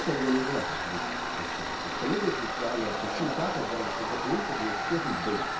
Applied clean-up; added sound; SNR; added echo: none; Tools; 0 dB; reverberation time 0.6 s.